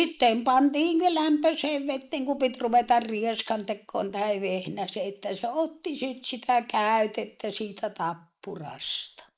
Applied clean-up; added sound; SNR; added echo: neural mask model Resemble Enhance denoiser.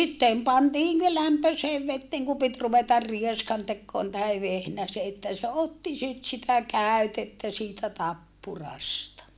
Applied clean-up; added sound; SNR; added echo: none; none; none; none.